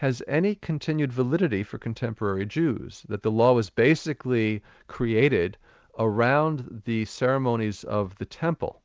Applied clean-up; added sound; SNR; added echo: none; none; none; none.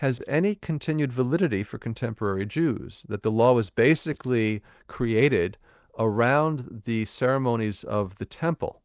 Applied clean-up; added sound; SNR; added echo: neural separator model SepFormer DNS4.